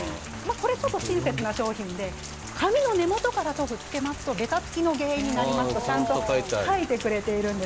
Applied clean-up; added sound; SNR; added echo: none; Rain; 14 dB; none.